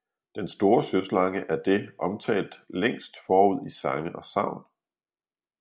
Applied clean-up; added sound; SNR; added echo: none; none; none; none.